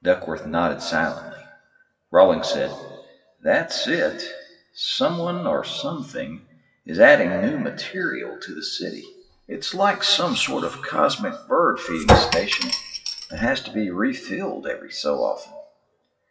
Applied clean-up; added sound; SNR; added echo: classical method WPE with log-MMSE.